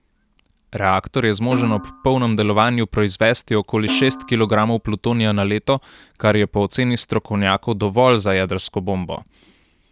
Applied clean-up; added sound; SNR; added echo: none; Snare drum; 11 dB; none.